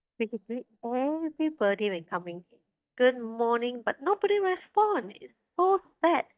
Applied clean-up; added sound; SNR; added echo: neural mask model DeepFilterNet 3.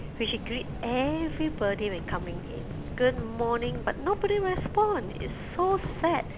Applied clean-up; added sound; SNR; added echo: none; Subway, metro, underground; 7 dB; none.